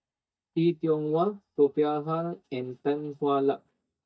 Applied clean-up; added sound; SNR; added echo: neural mask model DeepFilterNet 3.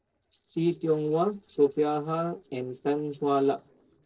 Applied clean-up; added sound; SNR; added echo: neural separator model SepFormer DNS4.